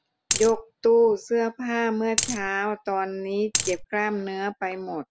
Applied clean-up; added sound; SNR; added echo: none; Coin (dropping); 1 dB; none.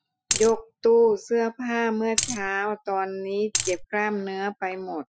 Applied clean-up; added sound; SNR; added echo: classical method Wiener filter.